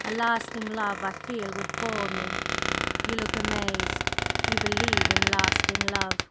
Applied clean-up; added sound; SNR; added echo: none; Squeak; -5 dB; none.